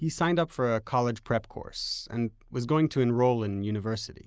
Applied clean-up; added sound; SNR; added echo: none; none; none; none.